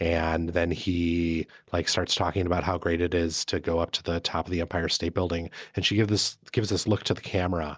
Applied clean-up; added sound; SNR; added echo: none; none; none; none.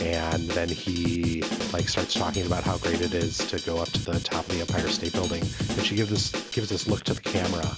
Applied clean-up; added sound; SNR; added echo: none; Drum kit; 2 dB; none.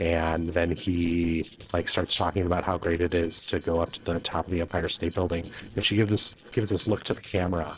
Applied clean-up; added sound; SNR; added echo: neural separator model SepFormer DNS4.